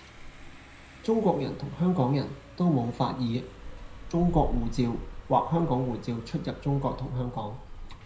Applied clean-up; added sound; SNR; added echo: none; Car passing by; 10 dB; reverberation time 0.5 s.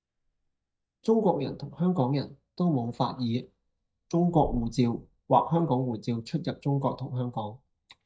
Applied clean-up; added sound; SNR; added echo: neural mask model DeepFilterNet 3.